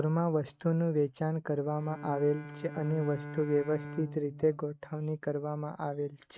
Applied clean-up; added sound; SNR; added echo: neural mask model RNNoise.